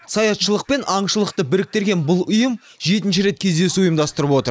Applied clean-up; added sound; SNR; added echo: neural mask model Resemble Enhance denoiser.